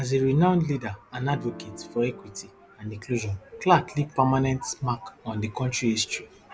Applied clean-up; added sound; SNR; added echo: none; Piano; 20 dB; none.